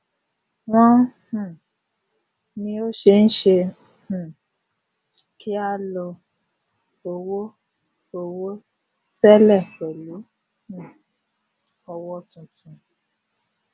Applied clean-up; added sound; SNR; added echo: none; none; none; none.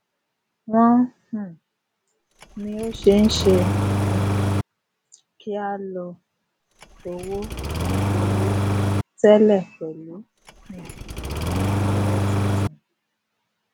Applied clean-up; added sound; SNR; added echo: none; Engine starting; -1 dB; none.